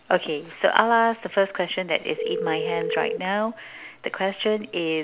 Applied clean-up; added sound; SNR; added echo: none; Telephone; 2 dB; none.